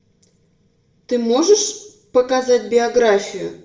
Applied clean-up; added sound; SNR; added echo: none; none; none; reverberation time 0.6 s.